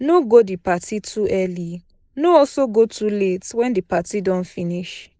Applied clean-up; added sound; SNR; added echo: neural mask model Resemble Enhance denoiser.